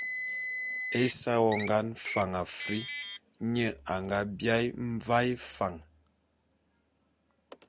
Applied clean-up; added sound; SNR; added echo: none; Car; 6 dB; none.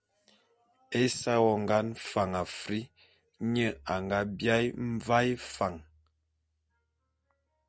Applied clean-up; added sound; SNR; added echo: none; none; none; none.